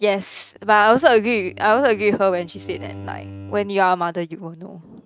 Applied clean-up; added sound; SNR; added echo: neural mask model RNNoise.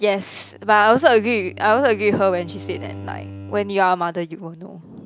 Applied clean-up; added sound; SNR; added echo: none; Bowed string instrument; 18 dB; none.